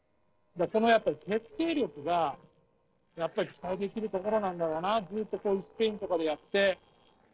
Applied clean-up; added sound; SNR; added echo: neural separator model SepFormer DNS4.